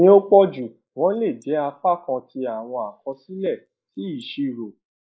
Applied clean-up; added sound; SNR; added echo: neural mask model Resemble Enhance denoiser.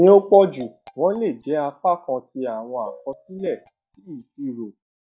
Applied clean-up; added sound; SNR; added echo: neural mask model DeepFilterNet 3.